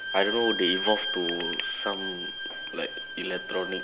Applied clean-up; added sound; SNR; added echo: none; Bowed string instrument; 2 dB; none.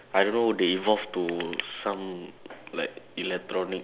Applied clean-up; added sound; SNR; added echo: none; none; none; none.